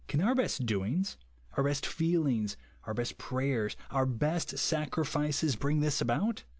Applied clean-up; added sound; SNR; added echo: none; none; none; none.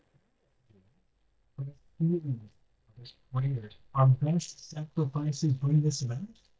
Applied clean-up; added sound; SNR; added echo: neural mask model DeepFilterNet 3.